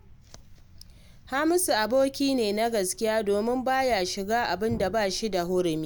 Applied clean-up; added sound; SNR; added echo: none; Thump, thud; 19 dB; none.